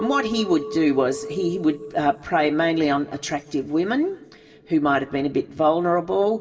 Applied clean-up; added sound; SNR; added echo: none; Chink, clink; 14 dB; reverberation time 2.7 s.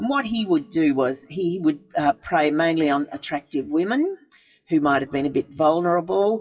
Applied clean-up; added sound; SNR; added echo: classical method WPE with log-MMSE.